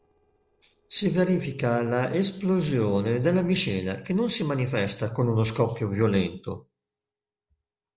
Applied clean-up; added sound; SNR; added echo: neural separator model SepFormer DNS4.